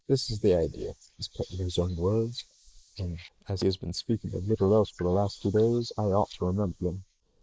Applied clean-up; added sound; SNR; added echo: neural mask model Resemble Enhance denoiser.